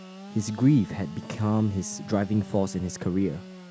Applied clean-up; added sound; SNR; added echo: none; Sawing / Engine; 15 dB; none.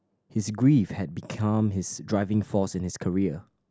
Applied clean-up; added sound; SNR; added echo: none; none; none; none.